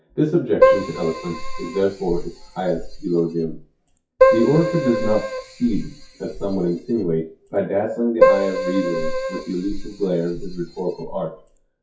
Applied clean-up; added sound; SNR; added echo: classical method WPE with log-MMSE.